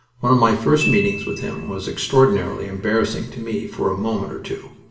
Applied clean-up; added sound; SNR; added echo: none; Glockenspiel; 12 dB; reverberation time 0.9 s.